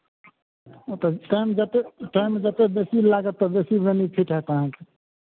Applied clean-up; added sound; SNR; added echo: none; none; none; none.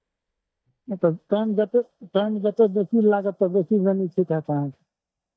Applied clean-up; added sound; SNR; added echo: neural mask model DeepFilterNet 3.